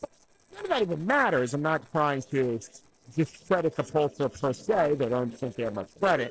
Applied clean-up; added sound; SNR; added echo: neural separator model SepFormer DNS4.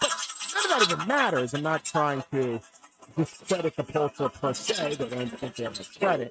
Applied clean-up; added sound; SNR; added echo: neural mask model RNNoise.